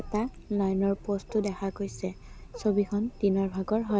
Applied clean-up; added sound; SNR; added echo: none; Wild animals; 17 dB; none.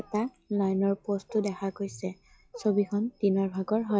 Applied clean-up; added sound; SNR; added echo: classical method log-MMSE.